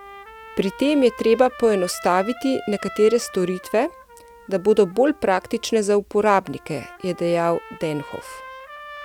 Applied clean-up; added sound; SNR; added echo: none; Trumpet; 18 dB; none.